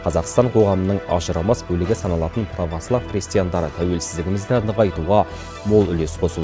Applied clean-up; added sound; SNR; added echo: none; none; none; none.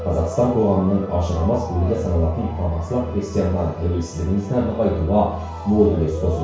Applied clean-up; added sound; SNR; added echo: none; Motor vehicle (road) / Siren; 15 dB; reverberation time 0.6 s.